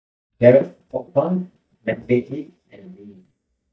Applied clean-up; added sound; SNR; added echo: neural mask model DeepFilterNet 3.